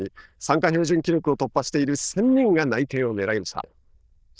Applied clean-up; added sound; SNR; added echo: neural diffusion model UNIVERSE++.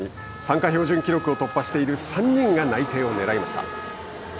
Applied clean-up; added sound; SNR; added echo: none; Wind instrument, woodwind instrument; 15 dB; none.